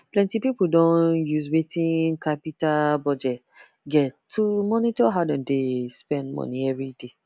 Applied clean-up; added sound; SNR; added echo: none; none; none; none.